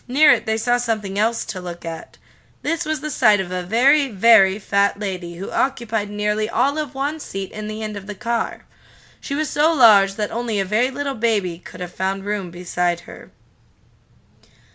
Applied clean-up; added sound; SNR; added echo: none; none; none; none.